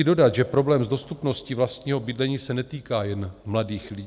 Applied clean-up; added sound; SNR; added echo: none; none; none; none.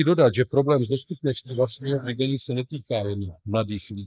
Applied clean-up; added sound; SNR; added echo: neural mask model Resemble Enhance denoiser.